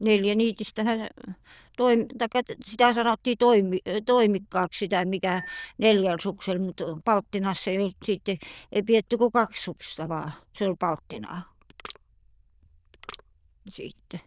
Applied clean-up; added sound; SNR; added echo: neural diffusion model UNIVERSE++.